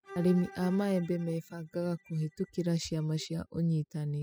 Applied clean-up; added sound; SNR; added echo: classical method spectral subtraction.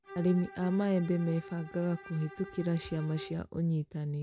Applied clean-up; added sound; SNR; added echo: none; Bowed string instrument; 17 dB; none.